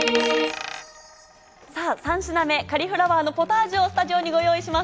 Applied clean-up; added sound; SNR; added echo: none; Coin (dropping); 15 dB; none.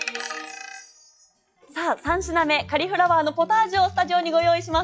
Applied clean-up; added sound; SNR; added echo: classical method log-MMSE.